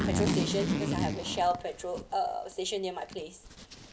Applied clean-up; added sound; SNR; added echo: none; Zipper (clothing); 0 dB; none.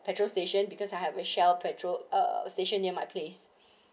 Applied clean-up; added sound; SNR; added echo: none; none; none; none.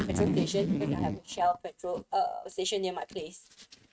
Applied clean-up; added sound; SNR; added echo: neural mask model RNNoise.